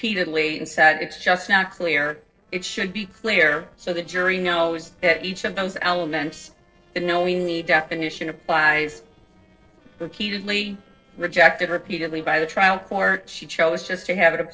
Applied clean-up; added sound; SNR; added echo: neural separator model SepFormer DNS4.